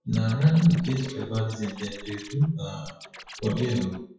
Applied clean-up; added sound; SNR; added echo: classical method WPE with log-MMSE.